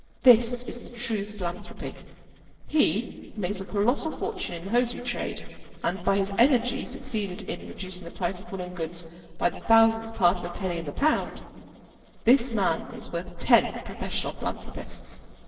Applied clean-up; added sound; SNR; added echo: neural separator model SepFormer DNS4.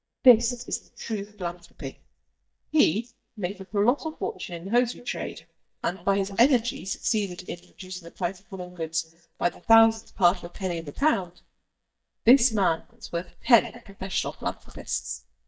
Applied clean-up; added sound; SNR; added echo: neural mask model DeepFilterNet 3.